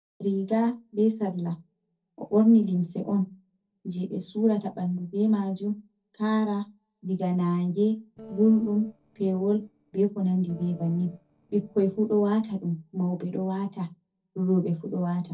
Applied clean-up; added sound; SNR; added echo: neural separator model SepFormer DNS4.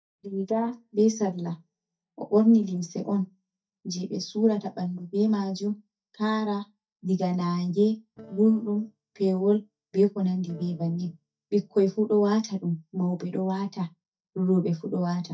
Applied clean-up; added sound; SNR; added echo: neural mask model DeepFilterNet 3.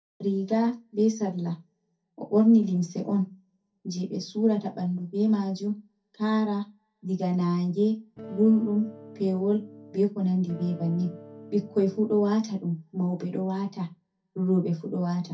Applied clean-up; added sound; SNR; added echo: none; Electric guitar / Strum; 17 dB; reverberation time 0.3 s.